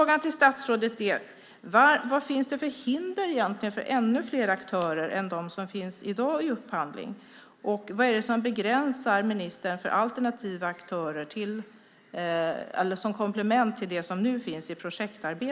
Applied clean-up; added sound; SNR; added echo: none; none; none; none.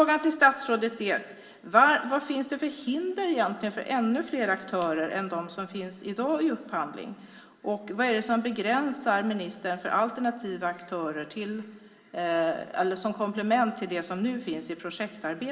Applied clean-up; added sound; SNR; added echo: none; none; none; reverberation time 0.9 s.